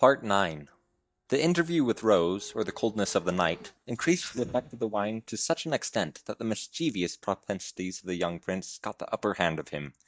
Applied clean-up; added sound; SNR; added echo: neural mask model DeepFilterNet 3.